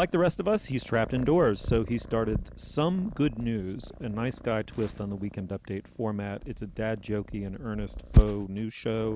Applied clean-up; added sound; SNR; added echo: none; Purr; 4 dB; none.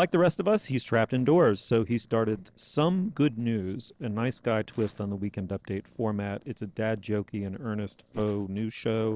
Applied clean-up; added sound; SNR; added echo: neural separator model SepFormer DNS4.